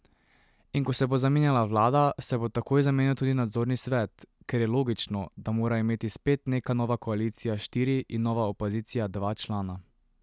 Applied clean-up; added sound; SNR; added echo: none; none; none; none.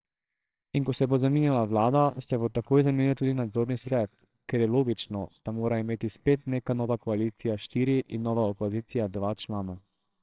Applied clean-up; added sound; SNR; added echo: neural separator model SepFormer WHAMR!.